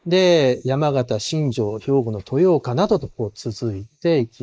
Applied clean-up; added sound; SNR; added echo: neural mask model Resemble Enhance denoiser.